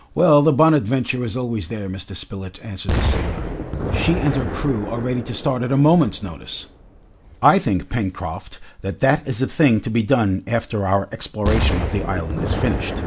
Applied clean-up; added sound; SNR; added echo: none; Explosion; 7 dB; none.